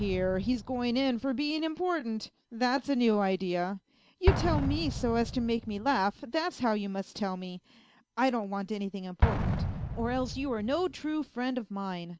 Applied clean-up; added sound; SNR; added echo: none; Explosion; 5 dB; none.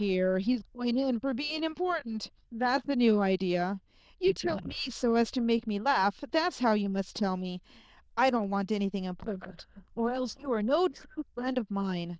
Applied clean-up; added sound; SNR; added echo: neural diffusion model UNIVERSE++.